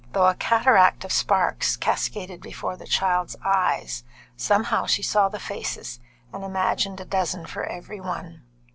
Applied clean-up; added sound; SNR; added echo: none; none; none; none.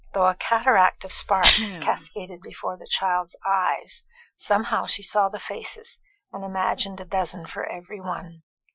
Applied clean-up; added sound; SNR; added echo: classical method Wiener filter.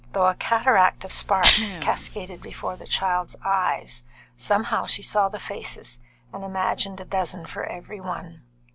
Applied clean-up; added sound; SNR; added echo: none; Cough; 1 dB; none.